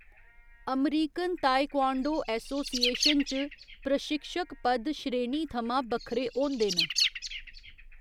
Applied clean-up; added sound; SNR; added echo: none; Bird; 6 dB; none.